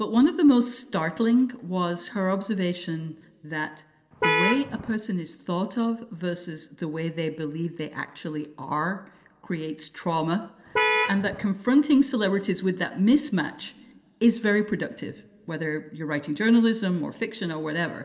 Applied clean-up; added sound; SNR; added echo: none; Vehicle horn, car horn, honking; 0 dB; reverberation time 2.4 s.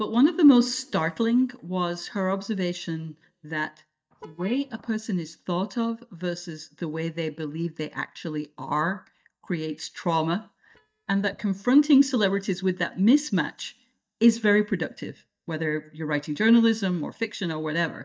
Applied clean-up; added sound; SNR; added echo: neural mask model DeepFilterNet 3.